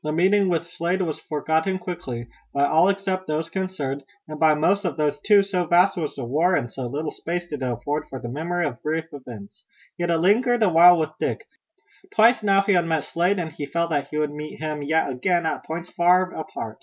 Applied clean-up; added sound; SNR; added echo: none; none; none; none.